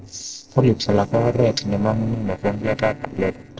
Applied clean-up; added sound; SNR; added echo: neural separator model SepFormer DNS4.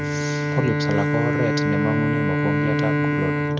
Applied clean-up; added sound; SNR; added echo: none; Bowed string instrument; -5 dB; none.